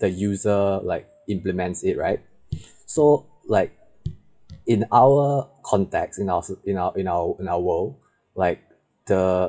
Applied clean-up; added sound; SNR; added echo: classical method WPE with log-MMSE.